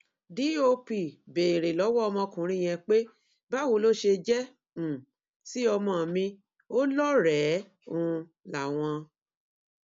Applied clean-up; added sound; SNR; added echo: none; none; none; none.